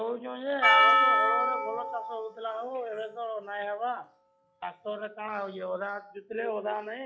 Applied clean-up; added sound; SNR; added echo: classical method log-MMSE.